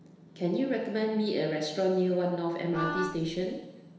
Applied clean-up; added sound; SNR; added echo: none; Wind instrument, woodwind instrument; 7 dB; reverberation time 1.1 s.